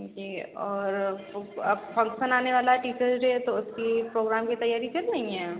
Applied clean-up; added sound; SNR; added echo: none; none; none; none.